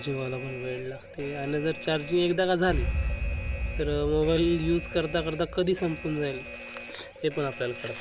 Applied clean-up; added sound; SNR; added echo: none; Alarm; 6 dB; none.